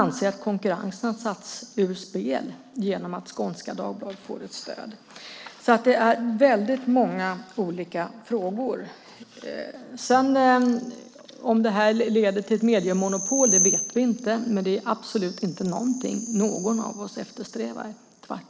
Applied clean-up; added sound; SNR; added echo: none; none; none; none.